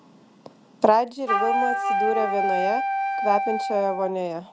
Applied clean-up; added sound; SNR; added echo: none; Wind instrument, woodwind instrument; 0 dB; none.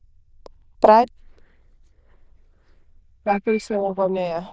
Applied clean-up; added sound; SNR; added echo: neural diffusion model UNIVERSE++.